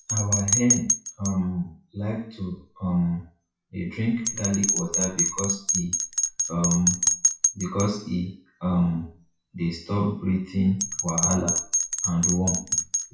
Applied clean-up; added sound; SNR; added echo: classical method WPE with log-MMSE.